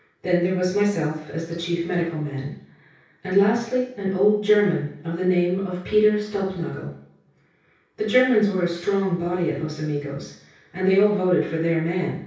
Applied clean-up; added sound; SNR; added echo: none; none; none; reverberation time 0.6 s.